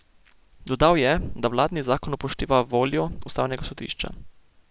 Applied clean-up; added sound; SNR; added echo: none; none; none; none.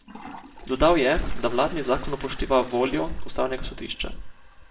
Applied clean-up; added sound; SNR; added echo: none; Toilet flush; 20 dB; reverberation time 0.4 s.